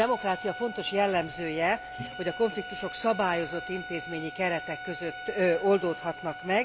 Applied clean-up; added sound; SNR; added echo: none; Bowed string instrument; 11 dB; none.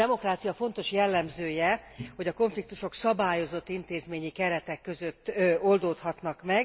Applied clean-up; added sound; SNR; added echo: none; none; none; none.